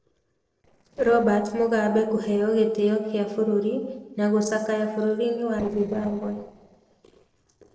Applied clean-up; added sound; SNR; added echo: neural separator model SepFormer DNS4.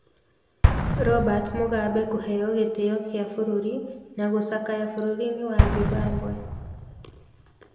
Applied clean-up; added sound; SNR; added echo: none; Explosion; 1 dB; reverberation time 1.2 s.